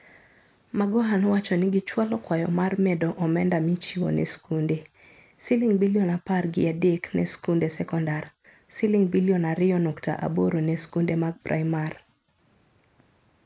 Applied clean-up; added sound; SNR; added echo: none; none; none; none.